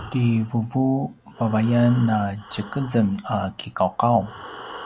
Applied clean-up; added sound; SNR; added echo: none; Breathing; 19 dB; none.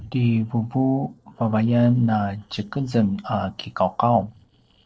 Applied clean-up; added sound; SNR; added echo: neural separator model SepFormer DNS4.